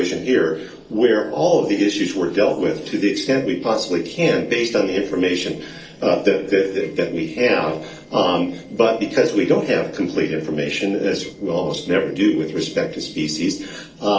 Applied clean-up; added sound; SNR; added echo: neural separator model SepFormer DNS4.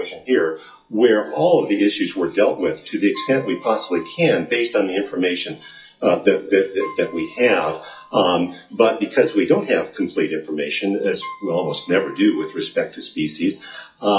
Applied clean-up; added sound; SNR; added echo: classical method WPE with log-MMSE.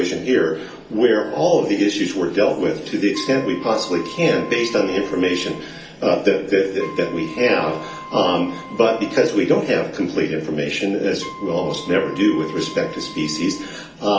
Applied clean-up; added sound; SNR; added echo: none; Wind instrument, woodwind instrument; 18 dB; reverberation time 0.4 s.